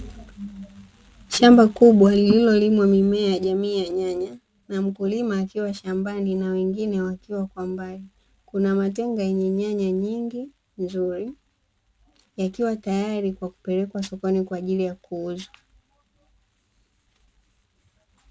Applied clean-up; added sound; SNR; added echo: none; none; none; none.